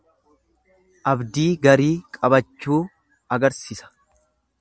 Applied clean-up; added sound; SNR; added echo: none; none; none; none.